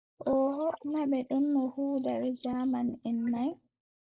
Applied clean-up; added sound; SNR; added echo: neural mask model Resemble Enhance denoiser.